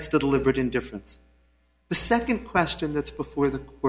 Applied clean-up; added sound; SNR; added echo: none; none; none; none.